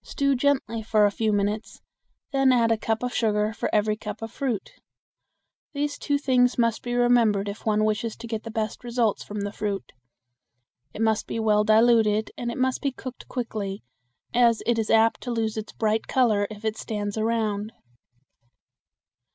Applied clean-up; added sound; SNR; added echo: none; none; none; none.